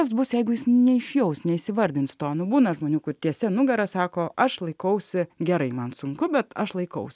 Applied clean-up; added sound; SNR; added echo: none; none; none; none.